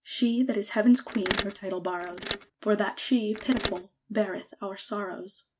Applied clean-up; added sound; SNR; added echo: neural mask model RNNoise.